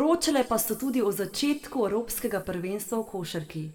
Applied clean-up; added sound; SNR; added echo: none; none; none; reverberation time 1.4 s.